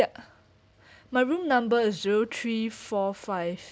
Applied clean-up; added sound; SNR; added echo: none; none; none; none.